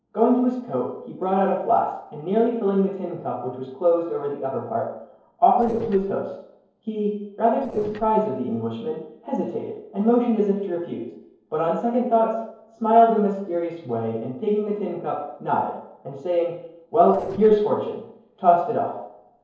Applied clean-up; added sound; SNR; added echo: neural separator model SepFormer DNS4.